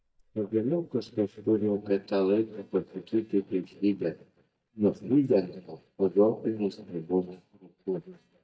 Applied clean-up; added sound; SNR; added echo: neural mask model DeepFilterNet 3.